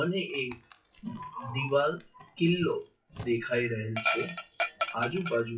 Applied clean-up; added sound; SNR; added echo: classical method WPE with log-MMSE.